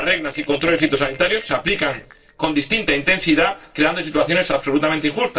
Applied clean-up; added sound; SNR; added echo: neural separator model SepFormer DNS4.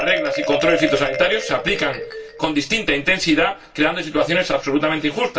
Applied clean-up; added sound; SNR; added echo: none; Marimba, xylophone; 8 dB; reverberation time 0.2 s.